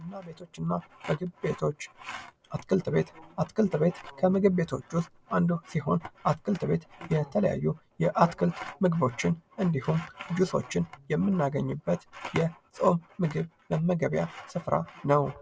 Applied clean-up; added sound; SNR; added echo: none; none; none; none.